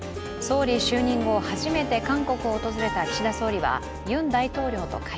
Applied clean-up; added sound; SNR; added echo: none; Harp; 9 dB; none.